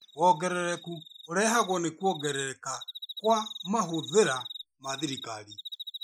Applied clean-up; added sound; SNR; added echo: classical method Wiener filter.